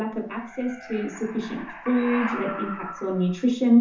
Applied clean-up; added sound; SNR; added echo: none; Animal; 12 dB; reverberation time 0.6 s.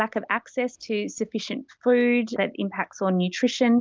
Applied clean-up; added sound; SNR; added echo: none; none; none; none.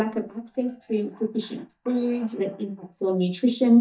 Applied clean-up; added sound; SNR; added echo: neural mask model DeepFilterNet 3.